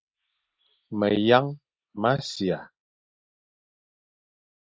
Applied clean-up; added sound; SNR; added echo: neural mask model Resemble Enhance denoiser.